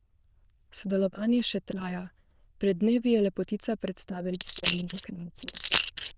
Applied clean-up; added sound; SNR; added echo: neural diffusion model UNIVERSE++.